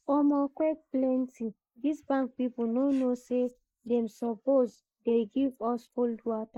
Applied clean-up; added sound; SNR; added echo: neural mask model Resemble Enhance denoiser.